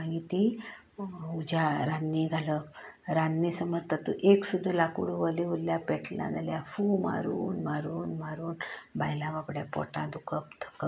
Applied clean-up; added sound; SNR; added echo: none; none; none; none.